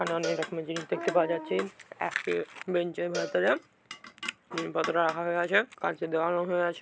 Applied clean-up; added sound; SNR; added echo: none; Cowbell; 14 dB; none.